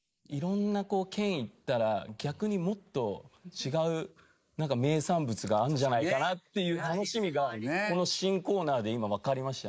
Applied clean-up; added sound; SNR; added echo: neural mask model Resemble Enhance denoiser.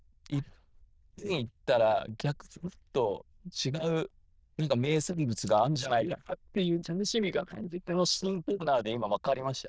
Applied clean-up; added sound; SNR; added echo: neural diffusion model UNIVERSE++.